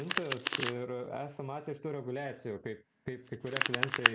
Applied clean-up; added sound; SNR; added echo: none; Domestic sounds, home sounds; -2 dB; none.